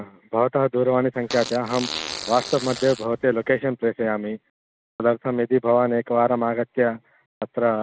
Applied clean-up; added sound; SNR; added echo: none; Fart; 11 dB; none.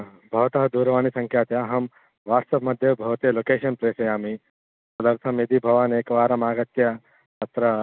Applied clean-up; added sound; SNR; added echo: none; none; none; none.